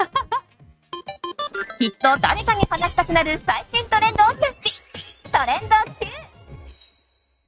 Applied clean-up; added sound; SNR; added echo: neural mask model RNNoise.